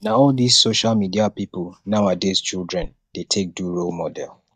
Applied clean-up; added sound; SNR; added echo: neural mask model DeepFilterNet 3.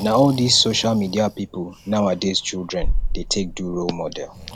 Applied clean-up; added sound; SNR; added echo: none; Breathing; 6 dB; none.